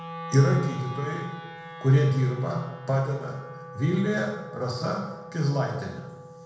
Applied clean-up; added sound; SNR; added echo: none; Wind instrument, woodwind instrument; 14 dB; reverberation time 1.0 s.